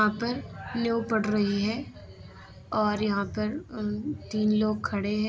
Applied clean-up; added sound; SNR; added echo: none; none; none; none.